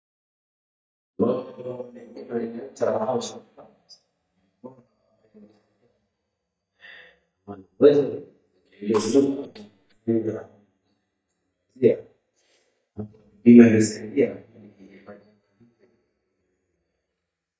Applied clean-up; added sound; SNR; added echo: neural mask model DeepFilterNet 3.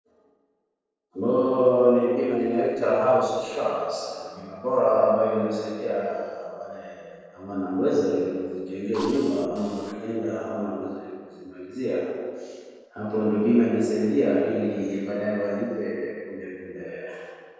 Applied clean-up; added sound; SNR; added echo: neural separator model SepFormer DNS4.